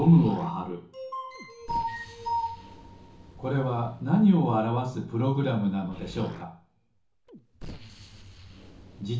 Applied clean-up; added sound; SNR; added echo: none; Explosion; 20 dB; reverberation time 0.7 s.